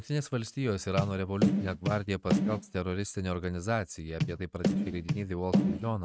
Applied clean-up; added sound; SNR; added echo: neural mask model RNNoise.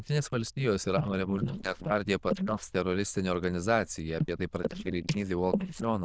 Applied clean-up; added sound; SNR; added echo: neural diffusion model UNIVERSE++.